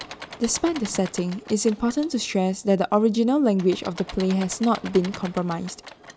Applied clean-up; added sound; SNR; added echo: none; Engine / Mechanisms; 17 dB; none.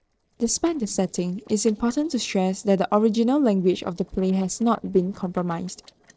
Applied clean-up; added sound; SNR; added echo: neural separator model SepFormer DNS4.